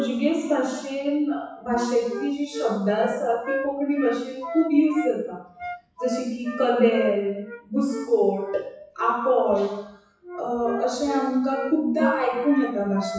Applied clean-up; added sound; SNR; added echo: classical method WPE with log-MMSE.